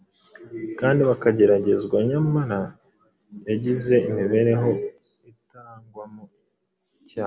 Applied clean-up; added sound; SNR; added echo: none; none; none; none.